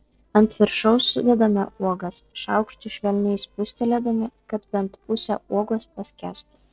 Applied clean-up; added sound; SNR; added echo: neural separator model SepFormer DNS4.